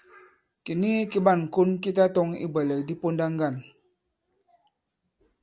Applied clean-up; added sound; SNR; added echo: none; none; none; none.